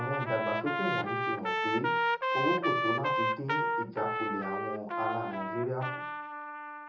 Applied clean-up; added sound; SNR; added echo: none; Trumpet; -3 dB; reverberation time 0.6 s.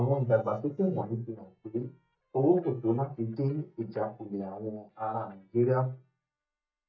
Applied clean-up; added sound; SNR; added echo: neural mask model DeepFilterNet 3.